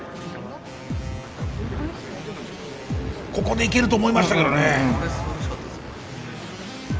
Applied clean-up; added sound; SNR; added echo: none; none; none; none.